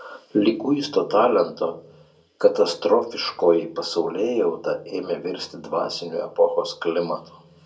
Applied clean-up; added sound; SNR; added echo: none; none; none; reverberation time 0.2 s.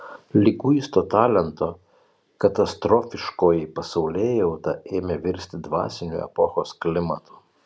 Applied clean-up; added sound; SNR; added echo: none; none; none; none.